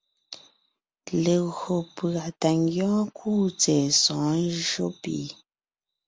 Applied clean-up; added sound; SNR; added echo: none; none; none; none.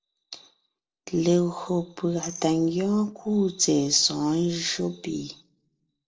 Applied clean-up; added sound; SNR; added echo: neural separator model SepFormer DNS4.